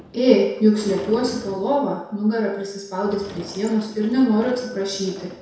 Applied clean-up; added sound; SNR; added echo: none; Sliding door / Slam; 19 dB; reverberation time 0.7 s.